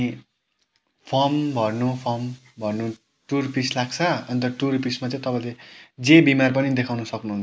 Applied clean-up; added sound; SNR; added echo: none; none; none; none.